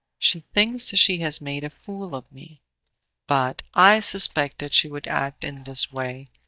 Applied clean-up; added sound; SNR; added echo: neural mask model DeepFilterNet 3.